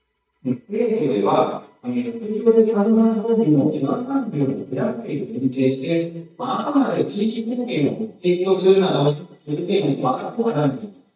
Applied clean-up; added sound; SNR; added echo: neural mask model DeepFilterNet 3.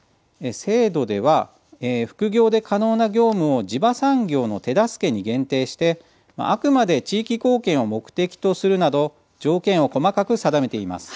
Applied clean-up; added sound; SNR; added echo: none; none; none; none.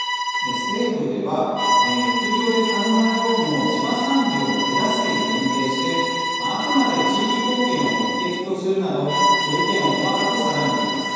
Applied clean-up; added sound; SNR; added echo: none; Bowed string instrument; 1 dB; reverberation time 2.1 s.